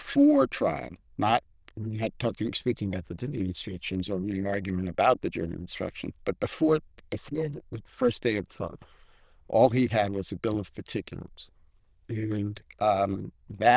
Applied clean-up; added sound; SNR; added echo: neural diffusion model UNIVERSE++.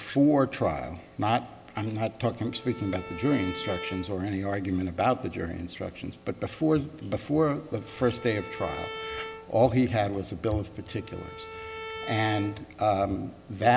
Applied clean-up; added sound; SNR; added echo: none; Bowed string instrument; 13 dB; none.